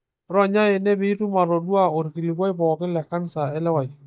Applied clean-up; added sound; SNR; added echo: neural mask model DeepFilterNet 3.